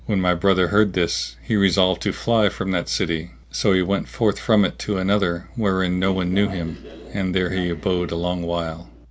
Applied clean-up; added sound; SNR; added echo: none; Train; 18 dB; none.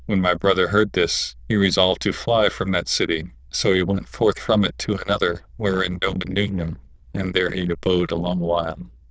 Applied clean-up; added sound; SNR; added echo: neural diffusion model UNIVERSE++.